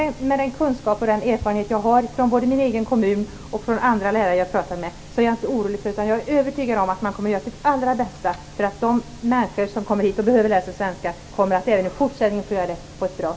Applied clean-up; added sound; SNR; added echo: none; none; none; reverberation time 2.1 s.